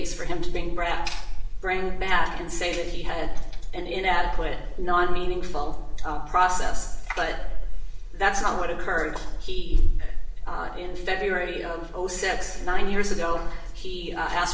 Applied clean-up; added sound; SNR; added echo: none; none; none; reverberation time 0.8 s.